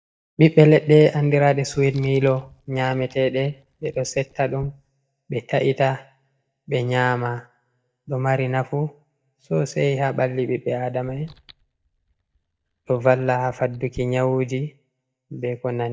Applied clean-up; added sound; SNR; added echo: neural mask model DeepFilterNet 3.